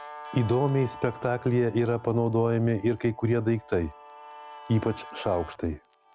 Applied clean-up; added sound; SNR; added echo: none; Guitar; 18 dB; none.